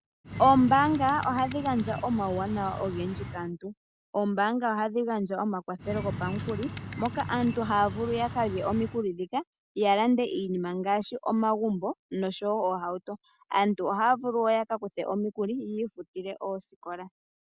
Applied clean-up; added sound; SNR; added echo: none; Bird; 9 dB; none.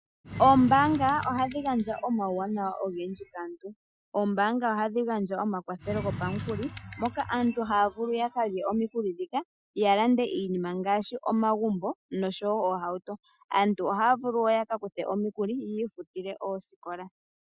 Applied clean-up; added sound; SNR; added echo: classical method Wiener filter.